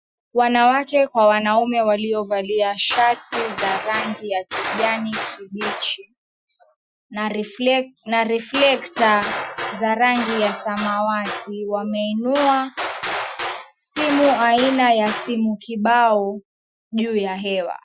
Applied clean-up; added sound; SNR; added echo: classical method Wiener filter.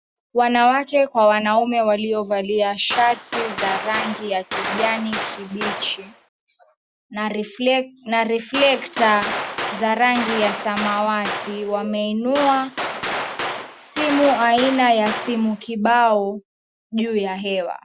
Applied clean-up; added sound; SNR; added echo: none; Gunshot, gunfire; 7 dB; none.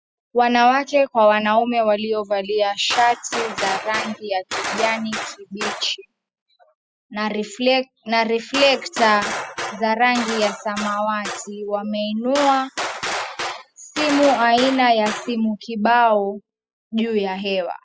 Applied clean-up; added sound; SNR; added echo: classical method spectral subtraction.